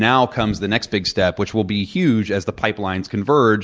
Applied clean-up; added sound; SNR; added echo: none; none; none; none.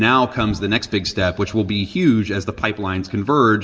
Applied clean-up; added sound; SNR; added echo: none; none; none; reverberation time 0.5 s.